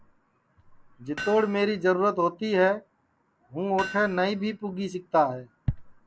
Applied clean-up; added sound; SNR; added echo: none; Hammer; 15 dB; none.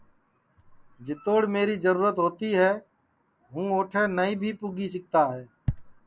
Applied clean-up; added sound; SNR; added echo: none; none; none; none.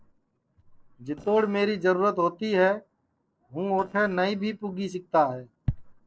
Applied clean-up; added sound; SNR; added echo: neural separator model SepFormer DNS4.